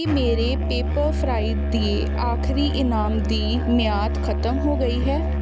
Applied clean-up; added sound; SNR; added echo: none; Musical instrument; -2 dB; none.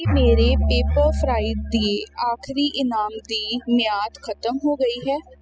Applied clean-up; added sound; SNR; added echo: classical method spectral subtraction.